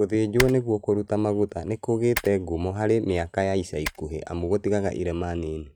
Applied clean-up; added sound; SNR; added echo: neural mask model RNNoise.